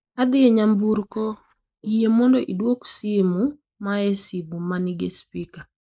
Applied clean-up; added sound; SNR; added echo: neural mask model Resemble Enhance denoiser.